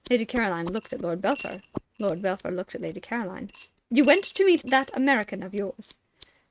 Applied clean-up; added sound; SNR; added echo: neural mask model RNNoise.